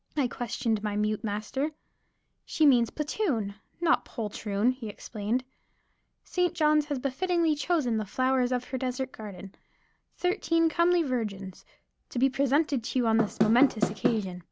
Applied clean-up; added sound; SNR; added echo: none; Knock / Wood; 1 dB; none.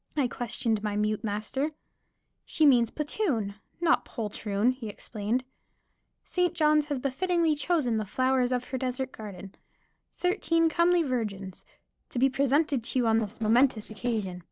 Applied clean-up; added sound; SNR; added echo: neural separator model SepFormer DNS4.